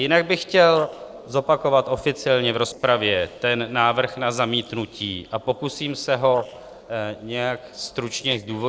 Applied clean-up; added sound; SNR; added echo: neural separator model SepFormer DNS4.